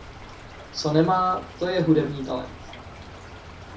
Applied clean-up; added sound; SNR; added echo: none; Stream / Trickle, dribble; 15 dB; reverberation time 0.3 s.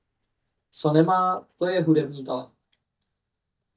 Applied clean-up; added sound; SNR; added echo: neural mask model DeepFilterNet 3.